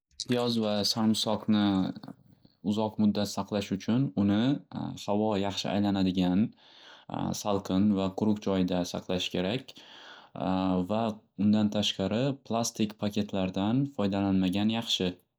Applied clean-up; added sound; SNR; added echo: neural mask model Resemble Enhance denoiser.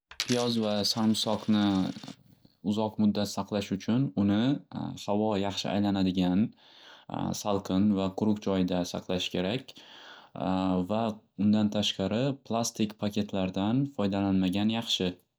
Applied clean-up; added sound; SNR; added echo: none; Coin (dropping); 14 dB; none.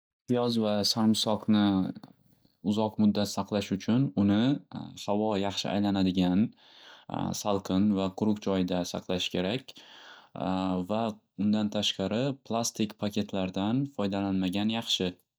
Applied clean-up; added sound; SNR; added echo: neural mask model DeepFilterNet 3.